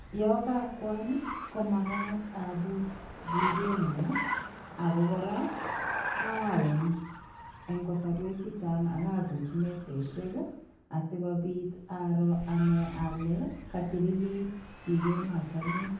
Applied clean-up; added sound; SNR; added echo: none; Car; 8 dB; reverberation time 0.7 s.